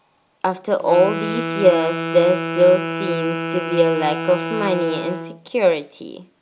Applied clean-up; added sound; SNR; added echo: none; Wind instrument, woodwind instrument; 7 dB; none.